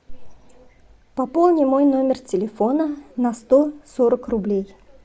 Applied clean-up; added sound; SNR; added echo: none; none; none; none.